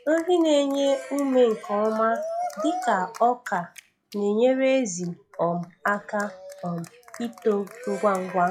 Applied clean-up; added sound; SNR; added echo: classical method log-MMSE.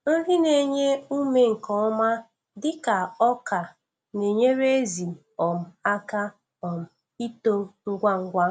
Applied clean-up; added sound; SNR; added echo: none; none; none; none.